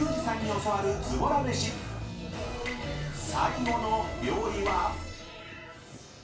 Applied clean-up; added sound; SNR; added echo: none; Thunder; 17 dB; reverberation time 0.3 s.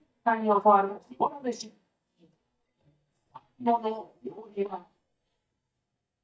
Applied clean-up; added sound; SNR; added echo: neural mask model DeepFilterNet 3.